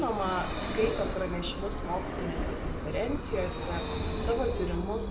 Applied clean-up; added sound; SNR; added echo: none; Vehicle; 0 dB; none.